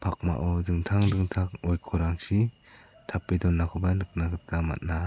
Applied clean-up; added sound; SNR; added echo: none; none; none; none.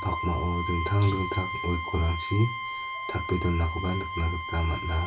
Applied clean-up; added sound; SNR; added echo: none; Bowed string instrument; 6 dB; reverberation time 0.2 s.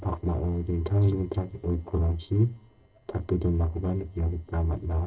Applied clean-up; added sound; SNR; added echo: neural separator model SepFormer DNS4.